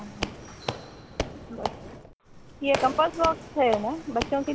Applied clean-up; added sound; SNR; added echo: none; Squeak / Walk, footsteps; 7 dB; none.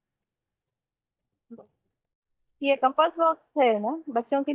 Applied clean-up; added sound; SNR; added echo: neural mask model DeepFilterNet 3.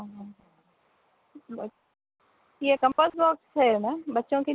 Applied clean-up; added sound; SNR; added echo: none; none; none; none.